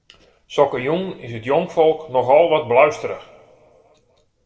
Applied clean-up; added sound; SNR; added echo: none; none; none; reverberation time 1.3 s.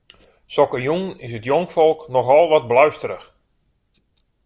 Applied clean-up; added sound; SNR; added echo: none; none; none; none.